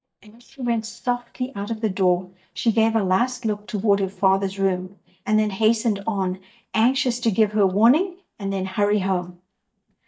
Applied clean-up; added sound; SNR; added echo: neural mask model DeepFilterNet 3.